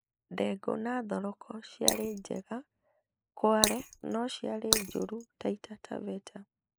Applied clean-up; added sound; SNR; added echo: neural mask model Resemble Enhance denoiser.